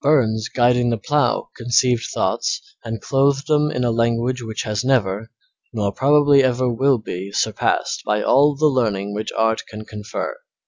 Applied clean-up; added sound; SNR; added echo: none; none; none; none.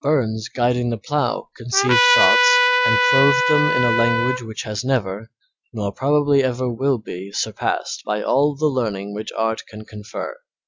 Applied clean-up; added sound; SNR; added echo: none; Trumpet; -3 dB; none.